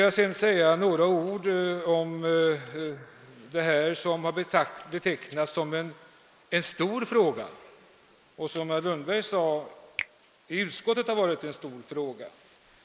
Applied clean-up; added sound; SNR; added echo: neural mask model Resemble Enhance denoiser.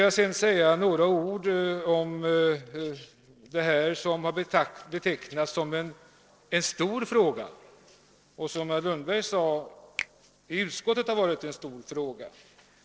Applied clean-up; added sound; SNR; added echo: neural separator model SepFormer DNS4.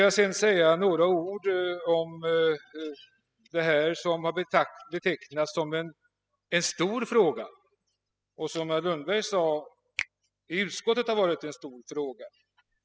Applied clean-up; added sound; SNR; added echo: classical method spectral subtraction.